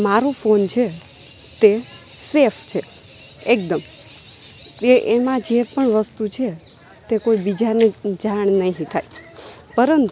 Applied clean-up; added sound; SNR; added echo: none; none; none; none.